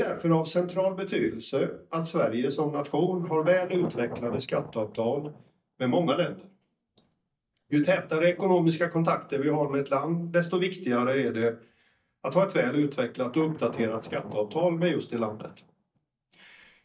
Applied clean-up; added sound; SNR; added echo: neural mask model DeepFilterNet 3.